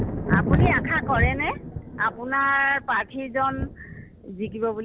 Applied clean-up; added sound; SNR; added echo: none; Thunder; 1 dB; none.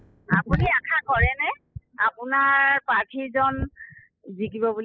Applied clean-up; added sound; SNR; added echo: classical method spectral subtraction.